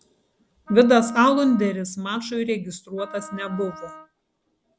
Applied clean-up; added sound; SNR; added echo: none; Wind instrument, woodwind instrument; 20 dB; none.